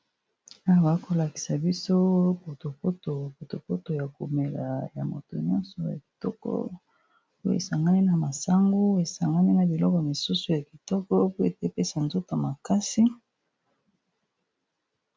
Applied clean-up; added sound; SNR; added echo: none; none; none; none.